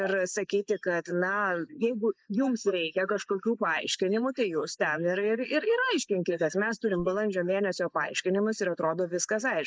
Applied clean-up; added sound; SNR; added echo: neural mask model Resemble Enhance denoiser.